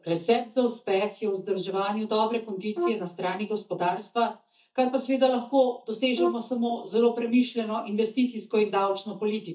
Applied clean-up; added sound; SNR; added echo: neural mask model DeepFilterNet 3.